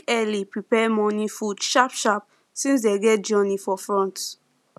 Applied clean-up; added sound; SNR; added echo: none; none; none; none.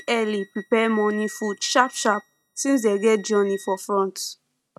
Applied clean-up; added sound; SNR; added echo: neural mask model RNNoise.